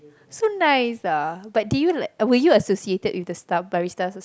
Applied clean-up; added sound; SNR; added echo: none; none; none; none.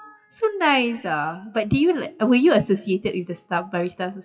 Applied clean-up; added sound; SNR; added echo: classical method WPE with log-MMSE.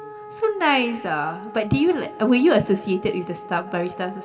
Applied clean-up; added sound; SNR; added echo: none; Wind instrument, woodwind instrument; 16 dB; reverberation time 1.8 s.